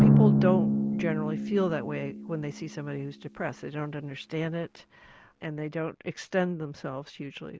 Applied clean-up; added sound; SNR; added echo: none; Drum; -3 dB; none.